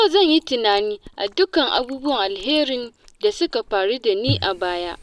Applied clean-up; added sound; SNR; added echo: none; Chewing, mastication; 15 dB; none.